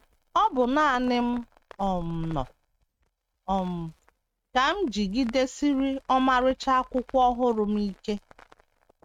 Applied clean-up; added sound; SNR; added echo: neural mask model RNNoise.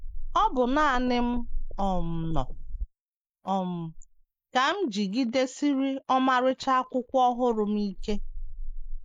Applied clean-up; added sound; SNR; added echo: neural mask model Resemble Enhance denoiser.